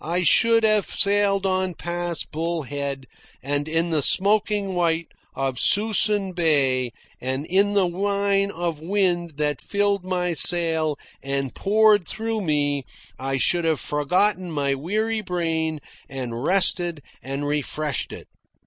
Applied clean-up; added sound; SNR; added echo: none; none; none; none.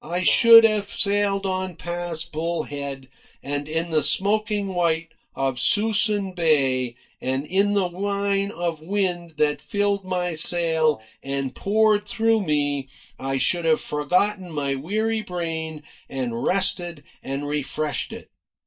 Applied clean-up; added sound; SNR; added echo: neural mask model DeepFilterNet 3.